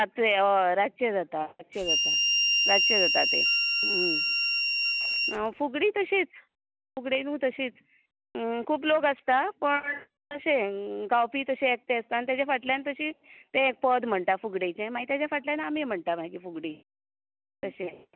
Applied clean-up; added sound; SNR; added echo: none; Harmonica; -3 dB; none.